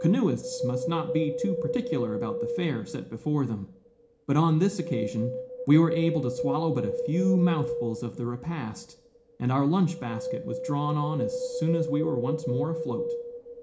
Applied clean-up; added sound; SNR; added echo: none; Wind; 5 dB; reverberation time 0.4 s.